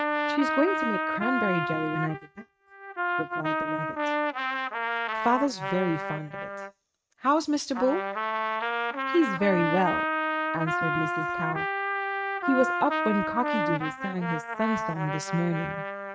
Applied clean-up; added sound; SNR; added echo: neural mask model RNNoise.